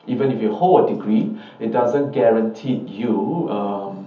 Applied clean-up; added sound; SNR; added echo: none; Piano; 19 dB; reverberation time 0.7 s.